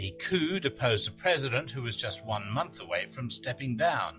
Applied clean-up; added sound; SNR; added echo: classical method log-MMSE.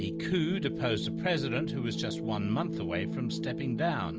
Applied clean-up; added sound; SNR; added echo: none; none; none; none.